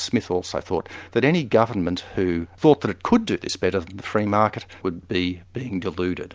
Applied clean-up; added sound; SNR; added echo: none; none; none; none.